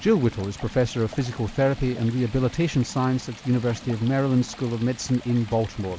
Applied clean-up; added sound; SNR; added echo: none; Stream; 18 dB; none.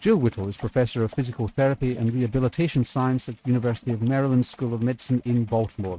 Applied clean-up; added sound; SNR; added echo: neural mask model RNNoise.